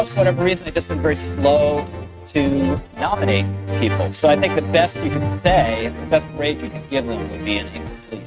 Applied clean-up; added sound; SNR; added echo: neural mask model RNNoise.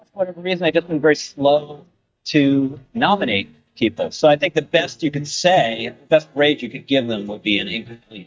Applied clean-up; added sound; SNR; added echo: neural mask model DeepFilterNet 3.